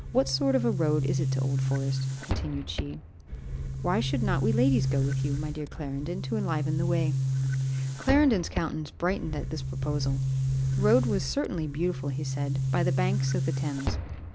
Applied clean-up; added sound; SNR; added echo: none; Boom; -1 dB; none.